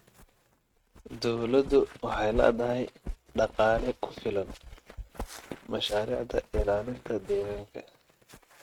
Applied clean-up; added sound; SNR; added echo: neural mask model RNNoise.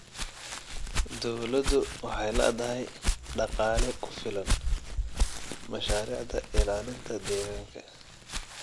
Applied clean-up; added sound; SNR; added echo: none; Walk, footsteps; -1 dB; none.